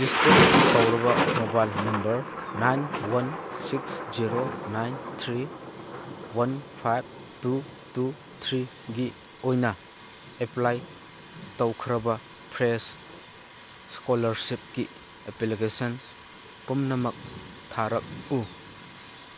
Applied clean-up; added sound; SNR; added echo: none; Thunder; 1 dB; none.